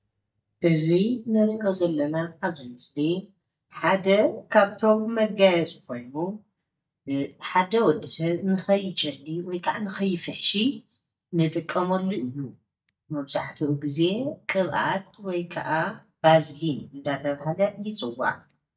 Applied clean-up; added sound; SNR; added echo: neural mask model DeepFilterNet 3.